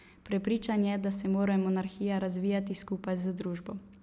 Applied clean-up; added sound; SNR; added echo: none; none; none; none.